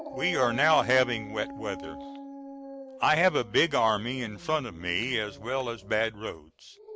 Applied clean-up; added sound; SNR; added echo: none; Dog; 14 dB; none.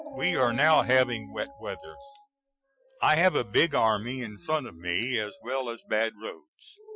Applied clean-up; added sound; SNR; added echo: classical method Wiener filter.